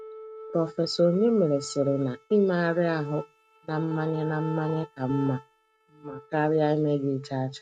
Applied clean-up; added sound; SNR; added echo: neural mask model RNNoise.